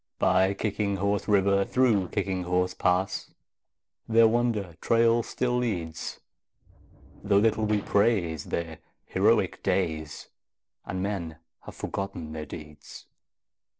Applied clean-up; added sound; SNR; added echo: neural separator model SepFormer DNS4.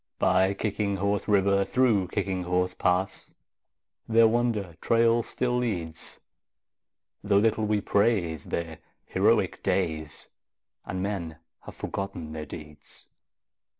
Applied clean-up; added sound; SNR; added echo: none; none; none; none.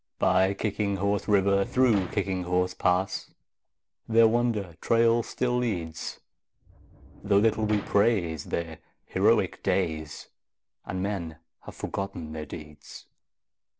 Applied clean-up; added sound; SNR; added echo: none; Sliding door; 15 dB; none.